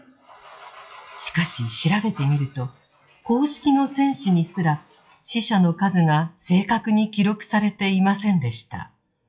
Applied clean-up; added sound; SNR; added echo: classical method WPE with log-MMSE.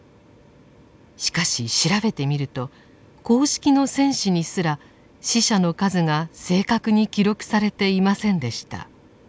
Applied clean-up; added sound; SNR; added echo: none; none; none; none.